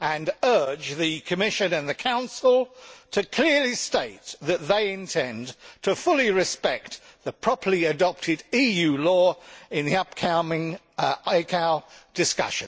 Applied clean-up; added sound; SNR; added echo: none; none; none; none.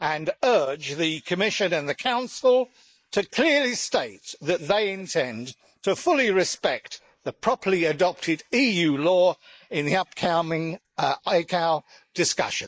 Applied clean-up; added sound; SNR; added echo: neural mask model Resemble Enhance denoiser.